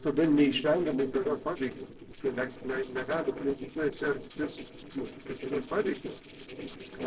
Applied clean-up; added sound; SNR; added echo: neural separator model SepFormer DNS4.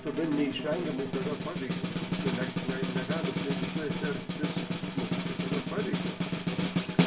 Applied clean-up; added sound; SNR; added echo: none; Snare drum; -4 dB; reverberation time 0.5 s.